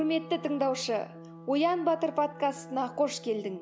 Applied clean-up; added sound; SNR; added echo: none; Wind instrument, woodwind instrument; 18 dB; none.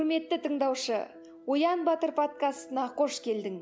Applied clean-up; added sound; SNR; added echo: none; none; none; none.